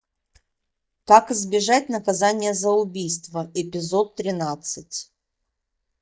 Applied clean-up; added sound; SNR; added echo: neural mask model DeepFilterNet 3.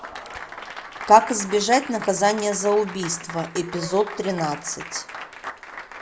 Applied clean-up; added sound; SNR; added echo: none; Applause; 13 dB; none.